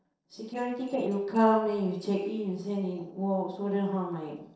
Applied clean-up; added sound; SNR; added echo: neural separator model SepFormer DNS4.